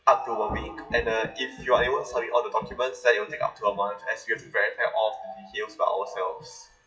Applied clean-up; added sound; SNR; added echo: classical method WPE with log-MMSE.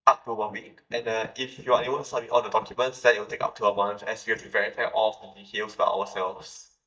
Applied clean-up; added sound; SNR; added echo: neural mask model DeepFilterNet 3.